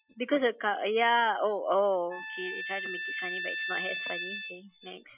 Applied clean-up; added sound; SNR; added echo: classical method Wiener filter.